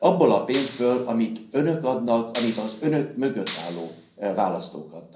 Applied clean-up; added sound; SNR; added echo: none; Clapping; 13 dB; reverberation time 0.6 s.